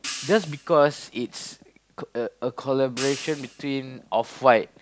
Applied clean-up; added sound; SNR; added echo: none; Hi-hat; 15 dB; none.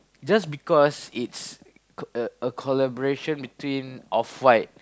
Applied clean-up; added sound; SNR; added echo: none; none; none; none.